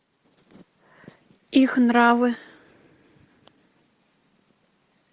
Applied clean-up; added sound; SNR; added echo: none; none; none; none.